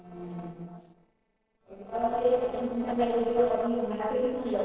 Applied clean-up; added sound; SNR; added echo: neural separator model SepFormer DNS4.